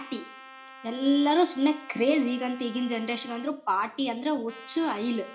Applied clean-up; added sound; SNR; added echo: none; Trumpet; 19 dB; reverberation time 0.4 s.